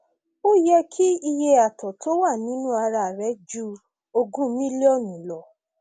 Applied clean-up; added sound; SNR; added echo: none; none; none; none.